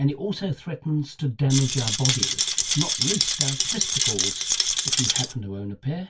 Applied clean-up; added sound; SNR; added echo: none; Rattle; -3 dB; reverberation time 0.1 s.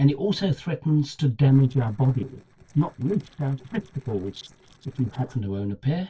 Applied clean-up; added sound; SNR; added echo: neural separator model SepFormer DNS4.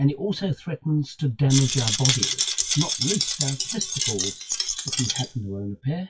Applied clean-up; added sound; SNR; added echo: classical method WPE with log-MMSE.